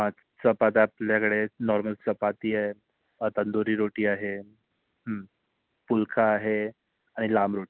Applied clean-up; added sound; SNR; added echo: none; none; none; none.